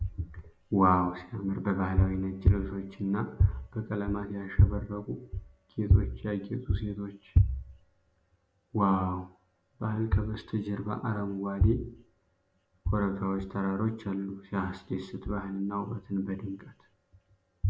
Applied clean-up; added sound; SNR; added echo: none; none; none; none.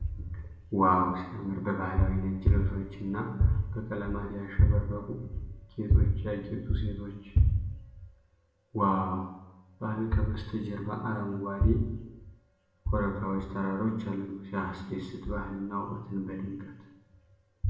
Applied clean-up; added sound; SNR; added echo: none; none; none; reverberation time 0.8 s.